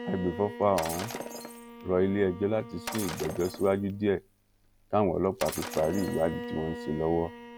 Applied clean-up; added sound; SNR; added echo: none; Bowed string instrument + Shatter; 10 dB; none.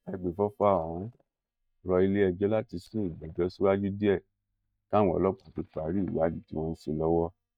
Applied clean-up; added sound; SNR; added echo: neural mask model DeepFilterNet 3.